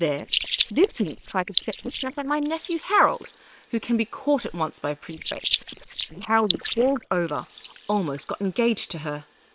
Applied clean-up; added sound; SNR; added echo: neural separator model SepFormer WHAM!.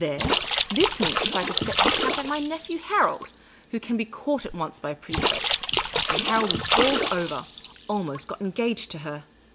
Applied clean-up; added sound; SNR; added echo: none; Splash, splatter; 0 dB; none.